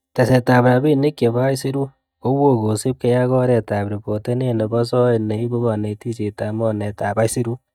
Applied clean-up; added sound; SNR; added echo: neural mask model DeepFilterNet 3.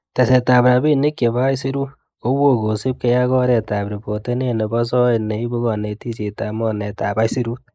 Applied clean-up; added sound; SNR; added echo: neural mask model Resemble Enhance denoiser.